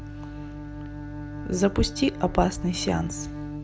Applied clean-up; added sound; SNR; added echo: none; Bowed string instrument; 10 dB; none.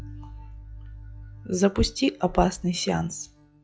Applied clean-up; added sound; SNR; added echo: classical method log-MMSE.